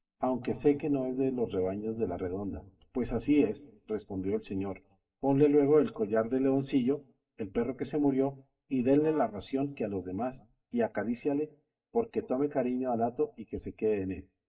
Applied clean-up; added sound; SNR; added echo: neural mask model DeepFilterNet 3.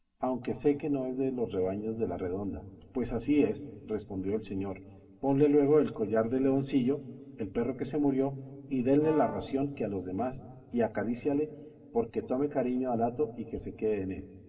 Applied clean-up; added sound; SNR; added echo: none; Brass instrument; 13 dB; reverberation time 2.0 s.